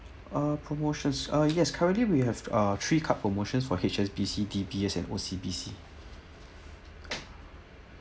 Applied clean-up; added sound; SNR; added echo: none; none; none; none.